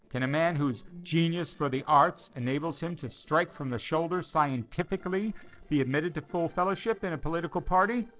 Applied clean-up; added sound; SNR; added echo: neural separator model SepFormer DNS4.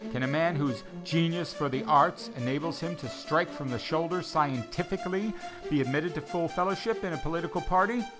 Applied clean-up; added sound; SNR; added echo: none; Musical instrument; 12 dB; none.